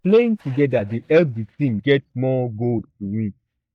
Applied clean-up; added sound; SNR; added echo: neural mask model DeepFilterNet 3.